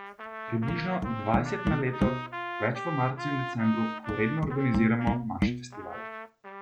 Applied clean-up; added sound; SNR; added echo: none; Trumpet + Musical instrument; 3 dB; none.